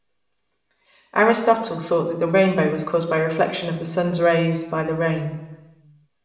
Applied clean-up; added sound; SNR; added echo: none; none; none; reverberation time 0.8 s.